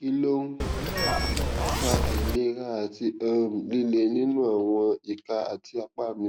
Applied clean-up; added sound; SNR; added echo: none; Zipper (clothing) / Telephone; -1 dB; none.